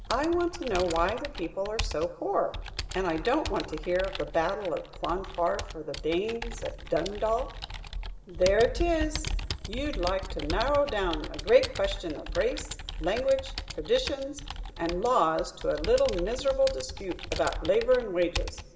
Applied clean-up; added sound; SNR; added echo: none; Computer keyboard; 8 dB; reverberation time 2.7 s.